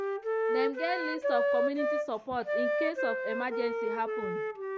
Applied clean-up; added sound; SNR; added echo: none; Wind instrument, woodwind instrument; -4 dB; none.